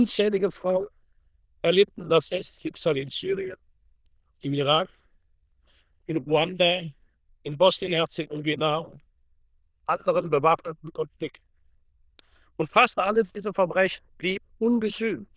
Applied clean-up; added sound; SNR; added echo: neural diffusion model UNIVERSE++.